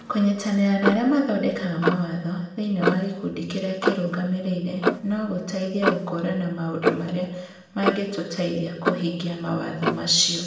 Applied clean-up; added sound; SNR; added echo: none; Clock; 5 dB; reverberation time 0.8 s.